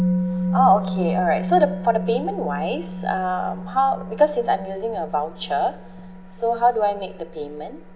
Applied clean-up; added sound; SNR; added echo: none; Musical instrument; 6 dB; none.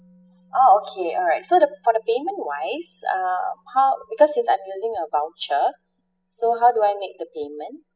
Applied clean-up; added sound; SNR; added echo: classical method spectral subtraction.